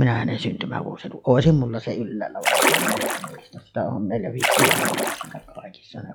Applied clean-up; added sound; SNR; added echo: classical method log-MMSE.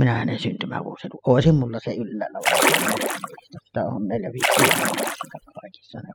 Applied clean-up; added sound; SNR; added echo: classical method spectral subtraction.